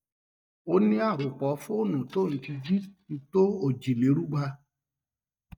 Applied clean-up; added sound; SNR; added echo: neural mask model DeepFilterNet 3.